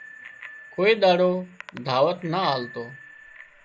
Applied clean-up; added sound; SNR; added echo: none; Bicycle bell; 19 dB; none.